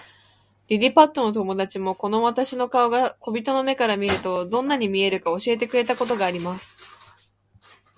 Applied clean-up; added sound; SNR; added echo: none; none; none; none.